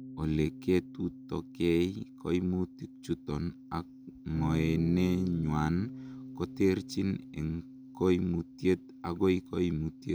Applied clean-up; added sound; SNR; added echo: none; Bass guitar; 13 dB; none.